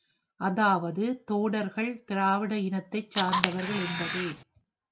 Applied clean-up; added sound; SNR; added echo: none; Camera; 0 dB; none.